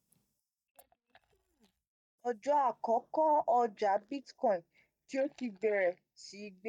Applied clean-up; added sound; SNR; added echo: neural mask model DeepFilterNet 3.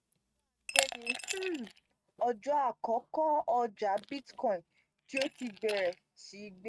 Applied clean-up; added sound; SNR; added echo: neural mask model RNNoise.